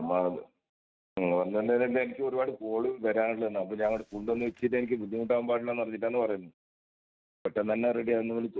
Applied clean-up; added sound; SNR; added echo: neural mask model RNNoise.